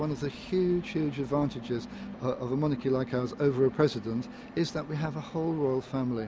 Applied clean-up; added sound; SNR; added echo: none; none; none; none.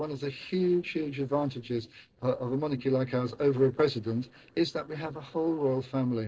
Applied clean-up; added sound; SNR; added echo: neural separator model SepFormer DNS4.